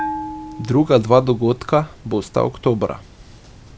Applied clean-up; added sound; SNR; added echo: none; Bell; 15 dB; none.